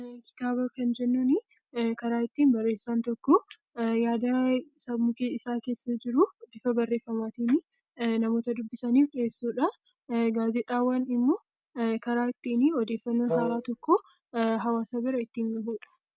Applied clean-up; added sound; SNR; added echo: none; Wind instrument, woodwind instrument; 5 dB; none.